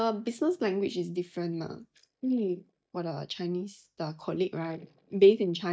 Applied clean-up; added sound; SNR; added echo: neural mask model DeepFilterNet 3.